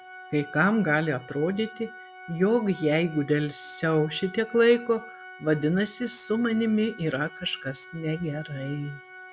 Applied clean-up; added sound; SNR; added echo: none; Organ; 18 dB; none.